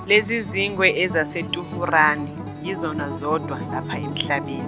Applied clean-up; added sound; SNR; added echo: none; Acoustic guitar; 7 dB; none.